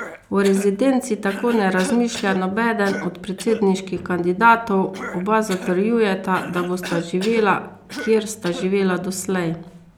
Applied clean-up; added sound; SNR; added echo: none; Cough; 15 dB; none.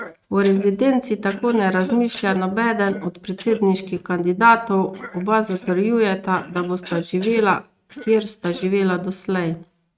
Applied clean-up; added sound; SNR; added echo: neural mask model RNNoise.